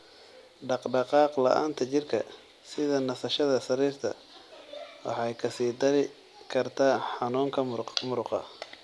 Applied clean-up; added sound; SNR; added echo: none; none; none; none.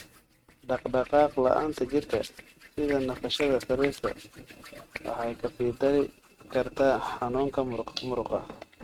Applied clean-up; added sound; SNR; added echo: neural mask model RNNoise.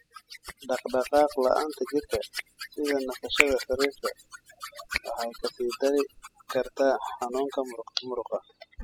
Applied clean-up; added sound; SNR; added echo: classical method spectral subtraction.